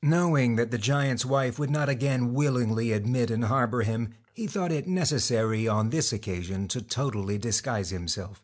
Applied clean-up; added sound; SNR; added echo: none; none; none; none.